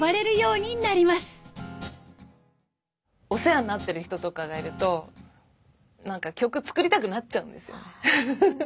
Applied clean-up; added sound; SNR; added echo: none; Guitar; 15 dB; none.